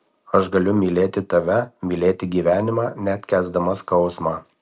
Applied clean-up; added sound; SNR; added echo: none; none; none; none.